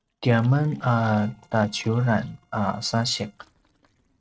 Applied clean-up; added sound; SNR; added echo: neural mask model RNNoise.